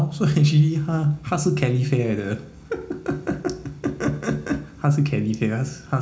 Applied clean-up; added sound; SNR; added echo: none; none; none; reverberation time 0.3 s.